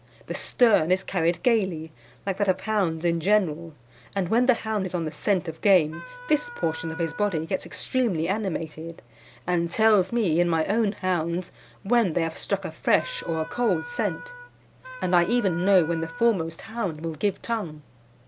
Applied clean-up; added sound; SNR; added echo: none; Wind instrument, woodwind instrument; 14 dB; none.